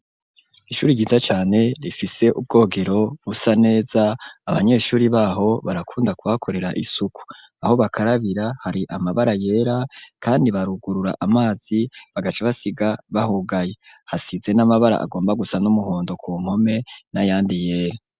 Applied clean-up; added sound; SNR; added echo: none; none; none; none.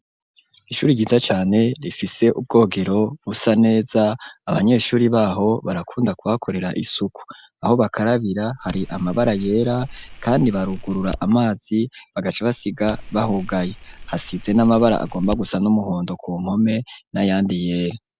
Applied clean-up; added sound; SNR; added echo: none; Fire; 14 dB; none.